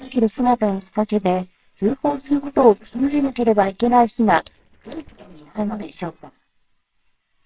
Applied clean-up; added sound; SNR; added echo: neural separator model SepFormer WHAMR!.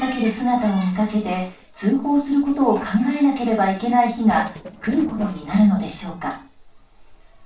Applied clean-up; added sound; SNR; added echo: neural separator model SepFormer DNS4.